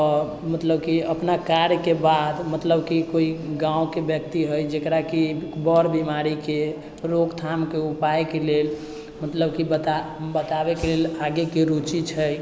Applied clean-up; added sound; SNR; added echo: none; none; none; none.